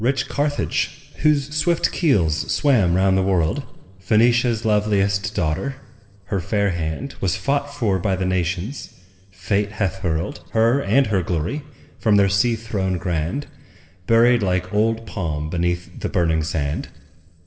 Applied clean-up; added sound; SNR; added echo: none; none; none; reverberation time 1.3 s.